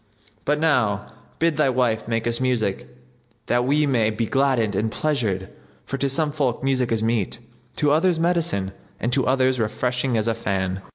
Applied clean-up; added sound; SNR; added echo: none; none; none; none.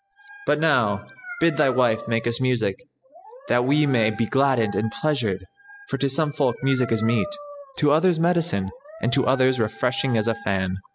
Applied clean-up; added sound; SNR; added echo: classical method spectral subtraction.